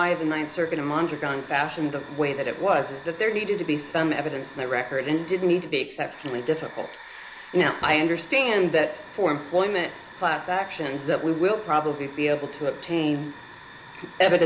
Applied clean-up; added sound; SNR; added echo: none; Hiss / Fire; 18 dB; none.